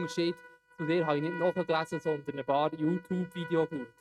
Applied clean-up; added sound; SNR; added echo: neural mask model RNNoise.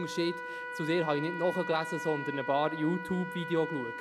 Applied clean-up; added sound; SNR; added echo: none; Trumpet; 7 dB; none.